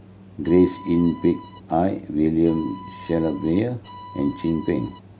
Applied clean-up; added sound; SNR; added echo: none; Bowed string instrument; 18 dB; none.